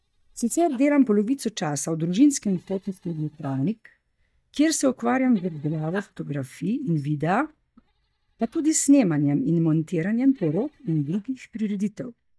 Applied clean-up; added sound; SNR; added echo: neural mask model DeepFilterNet 3.